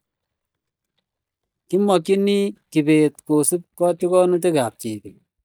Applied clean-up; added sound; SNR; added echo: neural mask model DeepFilterNet 3.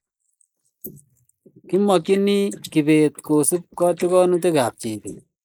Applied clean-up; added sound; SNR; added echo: neural mask model Resemble Enhance denoiser.